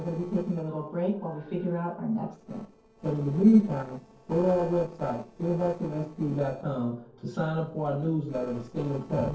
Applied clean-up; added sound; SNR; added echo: neural separator model SepFormer DNS4.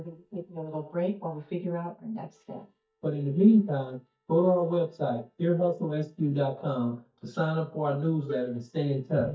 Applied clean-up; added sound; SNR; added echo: neural mask model DeepFilterNet 3.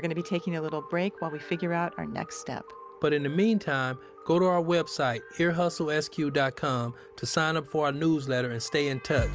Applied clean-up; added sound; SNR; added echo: none; none; none; none.